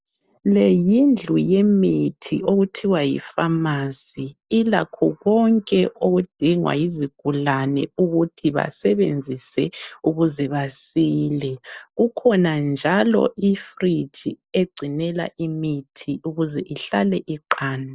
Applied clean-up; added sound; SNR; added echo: none; none; none; none.